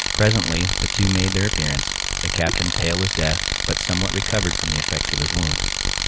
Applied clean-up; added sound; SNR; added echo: none; Tools; -1 dB; none.